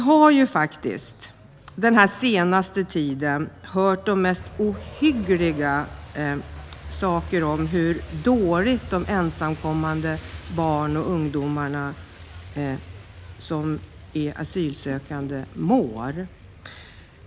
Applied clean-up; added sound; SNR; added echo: none; Truck; 17 dB; none.